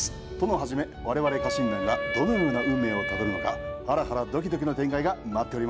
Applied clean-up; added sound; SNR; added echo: none; Wind instrument, woodwind instrument; 5 dB; none.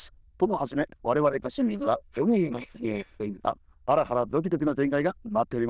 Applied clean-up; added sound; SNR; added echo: neural diffusion model UNIVERSE++.